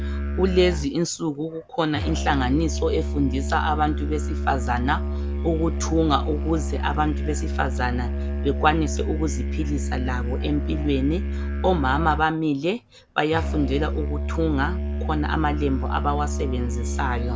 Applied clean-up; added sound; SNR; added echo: none; Musical instrument; 1 dB; none.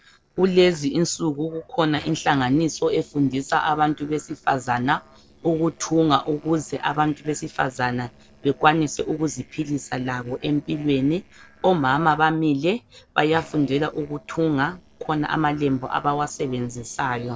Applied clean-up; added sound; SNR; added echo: neural separator model SepFormer DNS4.